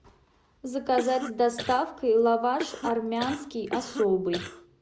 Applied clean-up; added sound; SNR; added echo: none; Cough; 10 dB; none.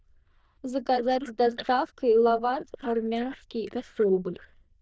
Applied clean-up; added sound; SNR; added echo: neural diffusion model UNIVERSE++.